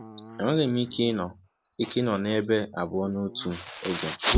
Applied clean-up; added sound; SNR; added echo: none; Dog; 9 dB; none.